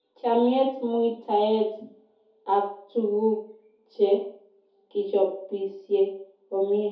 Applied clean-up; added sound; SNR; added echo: none; none; none; reverberation time 0.5 s.